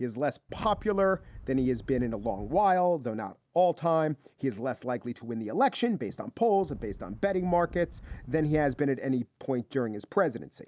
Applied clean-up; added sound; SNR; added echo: none; Wind; 16 dB; none.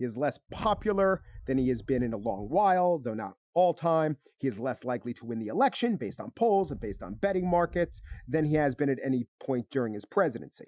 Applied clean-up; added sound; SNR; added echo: classical method Wiener filter.